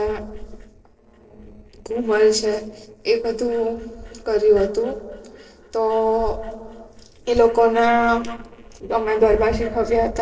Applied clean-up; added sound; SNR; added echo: neural separator model SepFormer DNS4.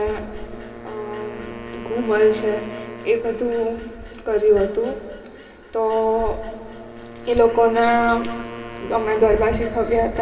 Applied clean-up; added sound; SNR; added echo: none; Wind instrument, woodwind instrument; 16 dB; reverberation time 2.2 s.